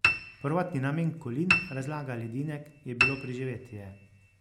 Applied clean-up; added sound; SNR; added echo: none; Piano; 0 dB; none.